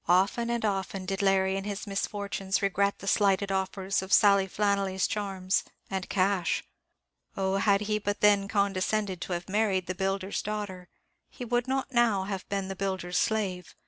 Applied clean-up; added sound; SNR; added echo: none; none; none; none.